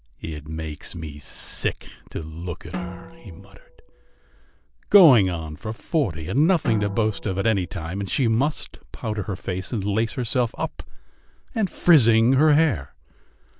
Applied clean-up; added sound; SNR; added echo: none; Drum; 14 dB; none.